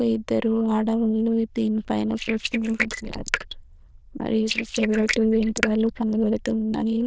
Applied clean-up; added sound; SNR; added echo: neural diffusion model UNIVERSE++.